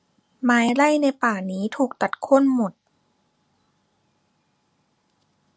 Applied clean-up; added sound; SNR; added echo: none; none; none; none.